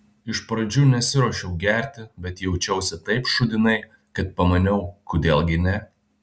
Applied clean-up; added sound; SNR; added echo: none; none; none; none.